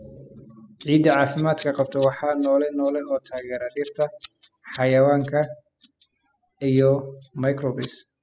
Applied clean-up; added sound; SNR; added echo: classical method spectral subtraction.